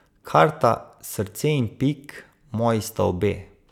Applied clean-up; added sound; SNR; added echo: none; none; none; none.